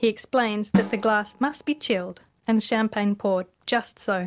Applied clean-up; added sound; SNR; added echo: none; Drum; 8 dB; none.